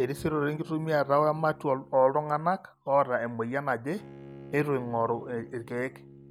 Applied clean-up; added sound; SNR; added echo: none; Bowed string instrument; 20 dB; none.